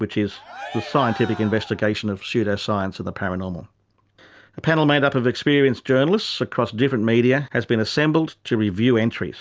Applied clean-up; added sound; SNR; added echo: none; Cheering; 14 dB; none.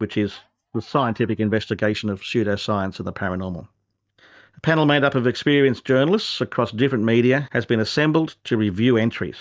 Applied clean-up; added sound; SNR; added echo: neural mask model DeepFilterNet 3.